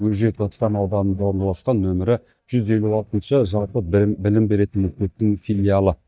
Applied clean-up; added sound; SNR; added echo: neural mask model DeepFilterNet 3.